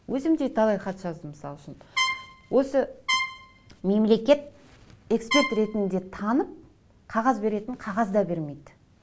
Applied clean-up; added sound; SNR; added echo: none; Trumpet; 4 dB; none.